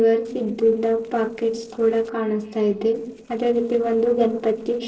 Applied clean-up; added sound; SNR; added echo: neural separator model SepFormer DNS4.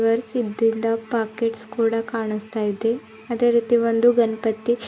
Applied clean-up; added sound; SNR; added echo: none; none; none; none.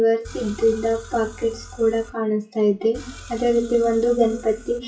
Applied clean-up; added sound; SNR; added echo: classical method WPE with log-MMSE.